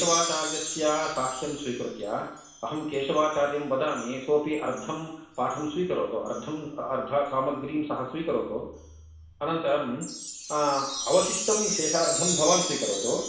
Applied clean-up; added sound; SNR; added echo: none; Chime; 7 dB; reverberation time 0.7 s.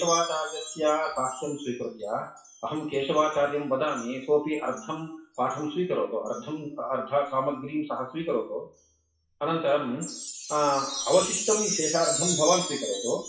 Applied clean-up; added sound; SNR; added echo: classical method WPE with log-MMSE.